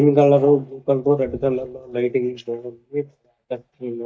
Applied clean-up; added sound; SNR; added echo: neural mask model DeepFilterNet 3.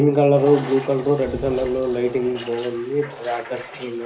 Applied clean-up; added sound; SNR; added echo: none; Toilet flush; 15 dB; reverberation time 0.3 s.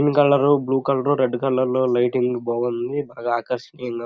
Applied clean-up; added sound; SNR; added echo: none; none; none; none.